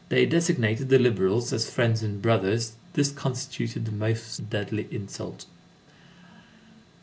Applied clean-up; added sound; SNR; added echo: none; none; none; none.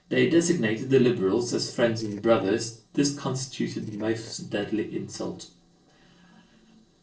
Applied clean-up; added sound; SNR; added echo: neural separator model SepFormer DNS4.